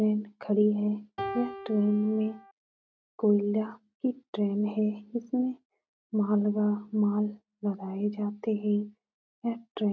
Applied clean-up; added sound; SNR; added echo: none; Piano; 10 dB; none.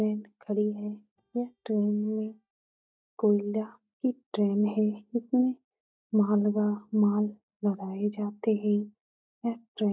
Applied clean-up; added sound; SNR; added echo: neural mask model DeepFilterNet 3.